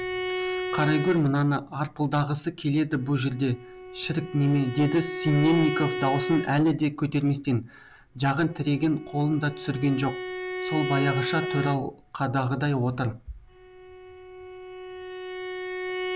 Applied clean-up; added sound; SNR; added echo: none; Bowed string instrument; 8 dB; none.